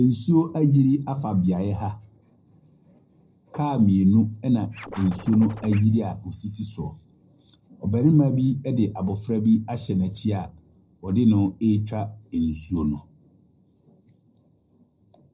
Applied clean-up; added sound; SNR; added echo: neural separator model SepFormer DNS4.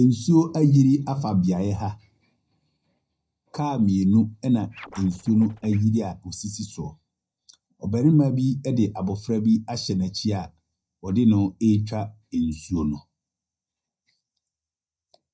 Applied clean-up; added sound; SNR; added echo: neural mask model DeepFilterNet 3.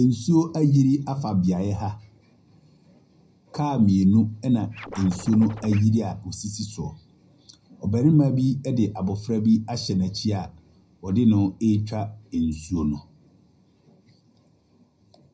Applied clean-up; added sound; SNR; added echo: none; Scratching (performance technique); 16 dB; reverberation time 0.4 s.